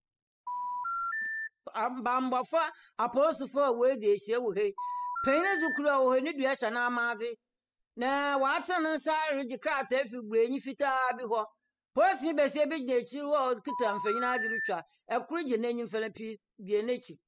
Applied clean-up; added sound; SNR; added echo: classical method spectral subtraction.